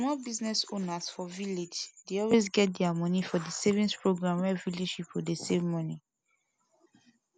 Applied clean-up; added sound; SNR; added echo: none; none; none; none.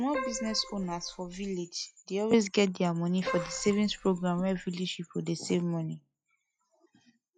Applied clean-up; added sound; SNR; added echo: classical method log-MMSE.